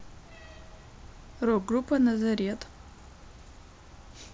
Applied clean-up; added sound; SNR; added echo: none; none; none; none.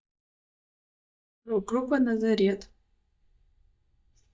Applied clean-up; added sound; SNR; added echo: neural mask model DeepFilterNet 3.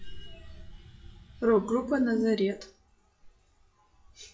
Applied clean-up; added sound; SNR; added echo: classical method WPE with log-MMSE.